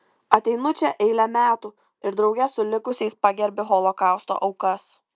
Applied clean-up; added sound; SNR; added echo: none; none; none; none.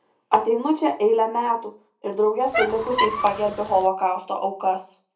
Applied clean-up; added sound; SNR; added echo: none; Squeak; 4 dB; reverberation time 0.3 s.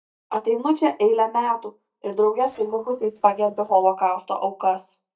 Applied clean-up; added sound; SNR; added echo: neural mask model DeepFilterNet 3.